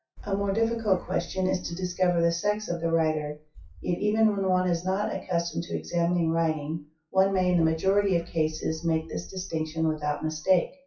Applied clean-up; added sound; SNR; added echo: classical method WPE with log-MMSE.